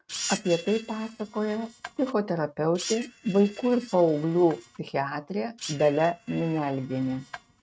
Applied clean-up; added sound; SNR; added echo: neural mask model RNNoise.